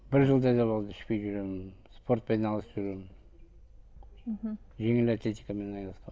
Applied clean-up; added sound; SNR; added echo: none; none; none; none.